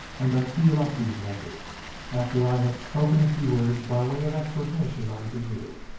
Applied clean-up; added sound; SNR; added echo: none; Water; 13 dB; reverberation time 0.9 s.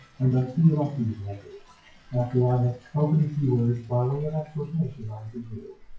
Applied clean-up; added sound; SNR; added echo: classical method WPE with log-MMSE.